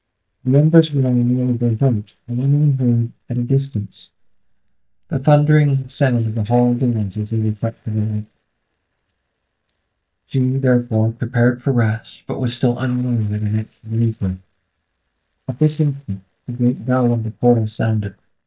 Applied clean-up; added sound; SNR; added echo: neural mask model DeepFilterNet 3.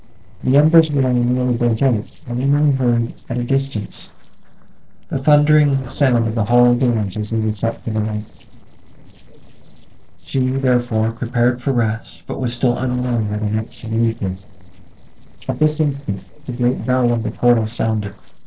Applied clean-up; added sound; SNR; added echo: neural separator model SepFormer DNS4.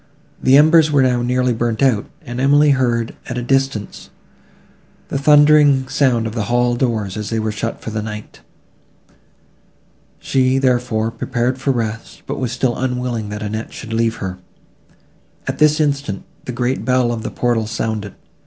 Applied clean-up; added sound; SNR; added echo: none; none; none; none.